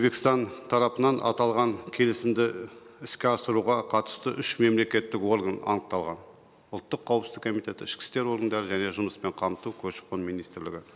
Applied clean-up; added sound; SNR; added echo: none; none; none; none.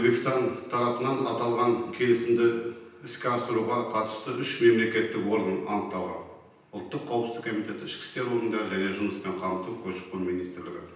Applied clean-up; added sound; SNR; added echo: none; none; none; reverberation time 0.9 s.